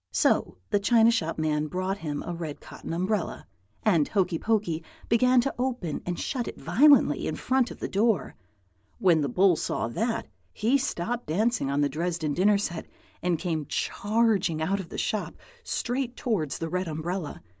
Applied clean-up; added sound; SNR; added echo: none; none; none; none.